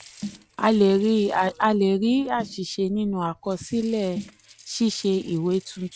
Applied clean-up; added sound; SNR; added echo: neural mask model RNNoise.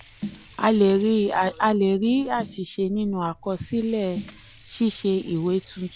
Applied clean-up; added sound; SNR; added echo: none; Snare drum + Sink (filling or washing) / Water; 17 dB; none.